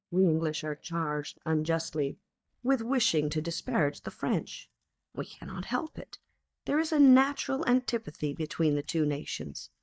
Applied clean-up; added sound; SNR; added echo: neural mask model DeepFilterNet 3.